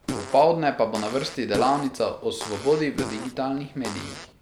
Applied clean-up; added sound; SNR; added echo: none; Fart; 11 dB; none.